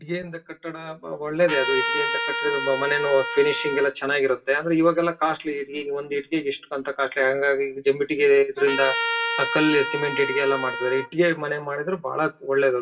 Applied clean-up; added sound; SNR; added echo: none; Trumpet; 5 dB; reverberation time 0.2 s.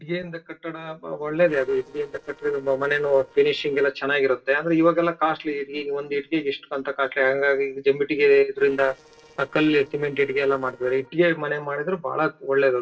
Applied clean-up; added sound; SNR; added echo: neural separator model SepFormer DNS4.